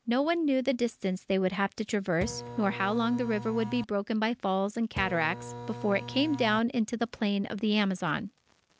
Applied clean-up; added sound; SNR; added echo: none; Printer; 10 dB; none.